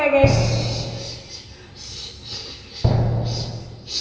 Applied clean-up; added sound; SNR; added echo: none; Drum; -5 dB; reverberation time 2.3 s.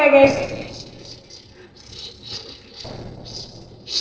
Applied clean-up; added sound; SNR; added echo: neural separator model SepFormer DNS4.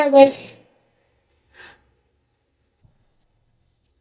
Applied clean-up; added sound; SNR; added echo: neural mask model DeepFilterNet 3.